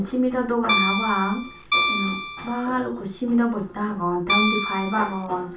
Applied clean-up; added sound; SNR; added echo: none; Guitar; -3 dB; reverberation time 0.3 s.